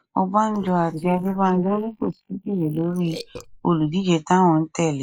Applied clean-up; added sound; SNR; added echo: neural mask model Resemble Enhance denoiser.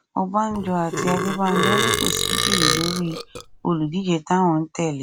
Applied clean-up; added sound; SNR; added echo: none; Burping, eructation; 1 dB; none.